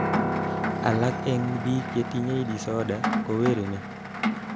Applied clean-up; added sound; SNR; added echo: none; Rain + Piano; 1 dB; none.